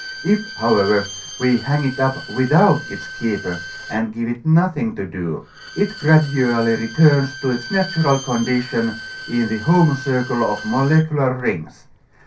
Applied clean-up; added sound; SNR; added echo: none; Bowed string instrument; 14 dB; reverberation time 0.3 s.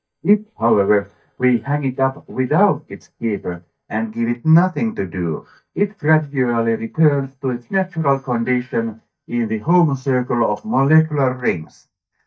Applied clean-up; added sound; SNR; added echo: neural mask model DeepFilterNet 3.